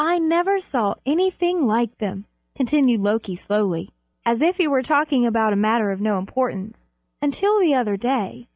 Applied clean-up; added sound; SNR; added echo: none; none; none; none.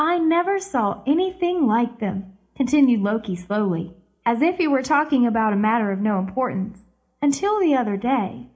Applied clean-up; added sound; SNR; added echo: none; none; none; reverberation time 0.4 s.